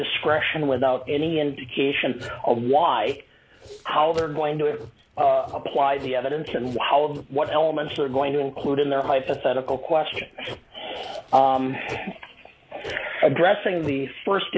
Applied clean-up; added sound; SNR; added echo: none; Writing; 20 dB; none.